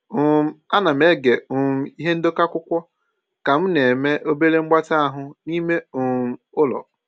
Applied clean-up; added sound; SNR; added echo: none; none; none; none.